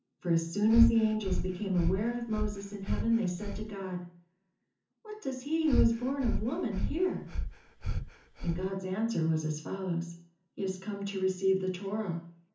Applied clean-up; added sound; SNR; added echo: none; Breathing; 2 dB; reverberation time 0.6 s.